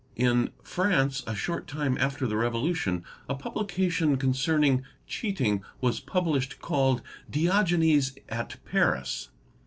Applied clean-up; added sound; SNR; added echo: none; none; none; none.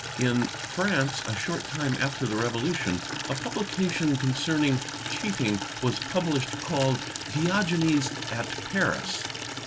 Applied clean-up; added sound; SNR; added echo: none; Water tap, faucet / Liquid; 7 dB; none.